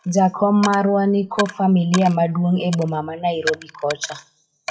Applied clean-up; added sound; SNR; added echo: classical method WPE with log-MMSE.